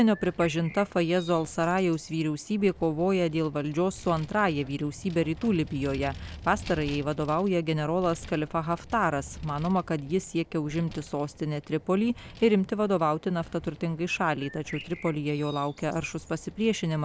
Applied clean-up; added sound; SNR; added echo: none; Bird + Vehicle; 17 dB; none.